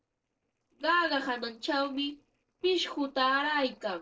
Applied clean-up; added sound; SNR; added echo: neural separator model SepFormer DNS4.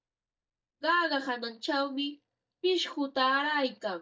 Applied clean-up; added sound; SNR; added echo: neural mask model DeepFilterNet 3.